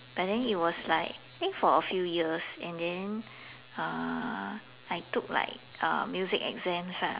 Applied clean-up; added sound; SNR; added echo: none; none; none; none.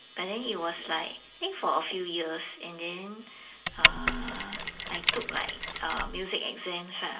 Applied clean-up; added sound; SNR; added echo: none; Mechanisms; -5 dB; reverberation time 0.2 s.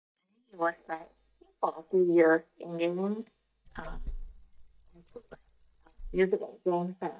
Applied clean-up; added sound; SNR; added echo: neural mask model DeepFilterNet 3.